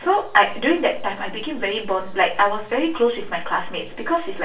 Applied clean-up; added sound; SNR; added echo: none; none; none; reverberation time 0.3 s.